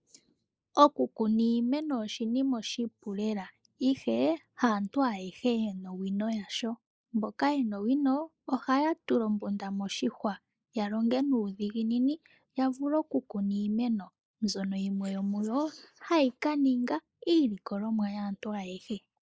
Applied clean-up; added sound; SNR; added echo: neural mask model Resemble Enhance denoiser.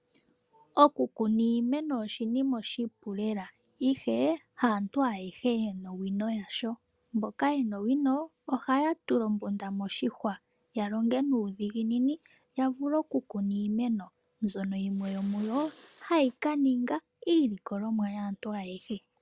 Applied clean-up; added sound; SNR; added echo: none; Respiratory sounds; 20 dB; none.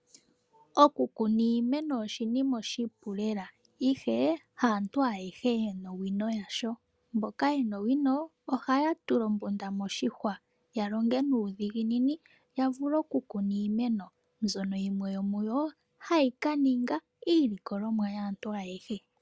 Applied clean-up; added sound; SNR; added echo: none; none; none; none.